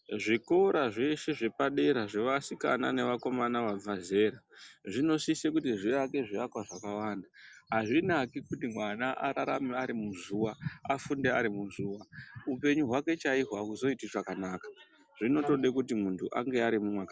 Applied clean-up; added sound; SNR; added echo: none; Wind instrument, woodwind instrument; 12 dB; none.